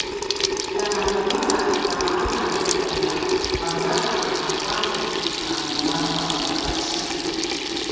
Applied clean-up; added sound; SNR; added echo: none; Sink (filling or washing) / Water tap, faucet; -4 dB; reverberation time 2.2 s.